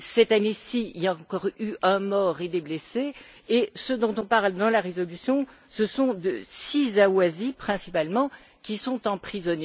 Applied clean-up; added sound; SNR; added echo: none; none; none; none.